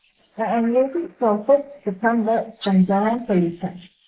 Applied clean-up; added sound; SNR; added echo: neural mask model Resemble Enhance denoiser.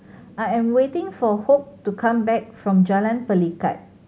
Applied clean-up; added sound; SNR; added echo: none; none; none; none.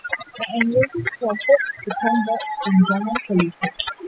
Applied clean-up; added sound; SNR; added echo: classical method spectral subtraction.